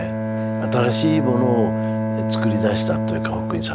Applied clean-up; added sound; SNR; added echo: none; Bowed string instrument; -1 dB; none.